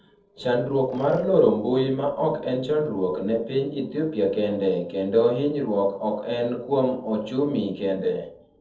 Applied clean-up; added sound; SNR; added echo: neural separator model SepFormer DNS4.